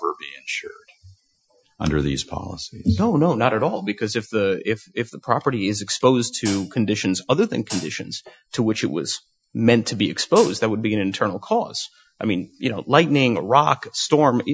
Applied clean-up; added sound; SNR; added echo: classical method Wiener filter.